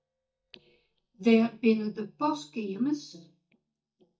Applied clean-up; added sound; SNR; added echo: neural mask model DeepFilterNet 3.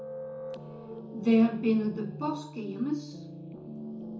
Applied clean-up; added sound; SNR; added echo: none; Piano; 10 dB; reverberation time 0.6 s.